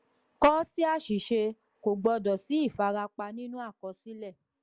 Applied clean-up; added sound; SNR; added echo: none; none; none; none.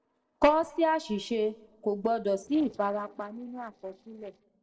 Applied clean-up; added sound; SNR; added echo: neural separator model SepFormer DNS4.